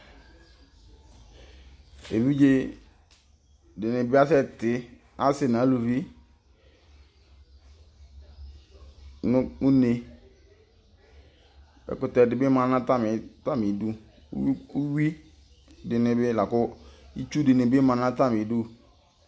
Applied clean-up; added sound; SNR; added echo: none; none; none; none.